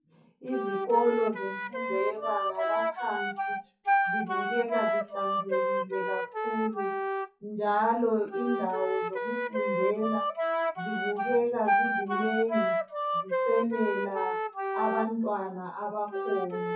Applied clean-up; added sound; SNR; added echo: classical method WPE with log-MMSE.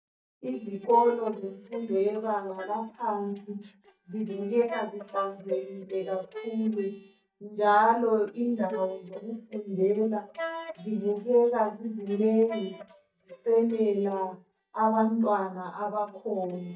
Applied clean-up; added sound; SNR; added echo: neural mask model DeepFilterNet 3.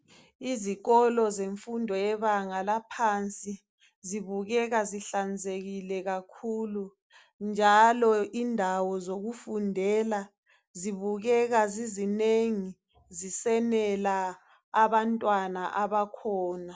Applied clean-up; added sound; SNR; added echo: none; none; none; none.